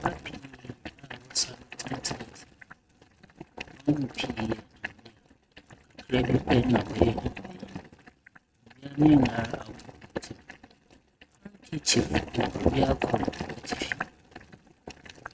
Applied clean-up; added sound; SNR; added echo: neural mask model RNNoise.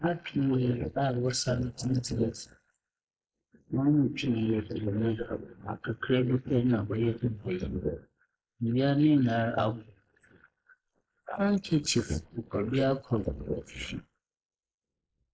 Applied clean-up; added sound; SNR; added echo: neural mask model Resemble Enhance denoiser.